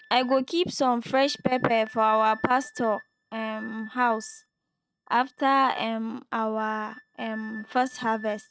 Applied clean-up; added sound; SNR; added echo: neural mask model RNNoise.